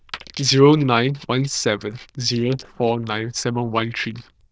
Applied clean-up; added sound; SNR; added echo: neural diffusion model UNIVERSE++.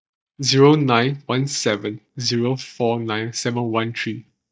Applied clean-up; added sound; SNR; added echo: neural mask model DeepFilterNet 3.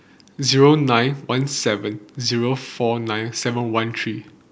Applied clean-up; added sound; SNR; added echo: none; none; none; none.